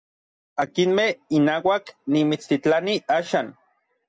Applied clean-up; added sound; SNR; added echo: none; none; none; none.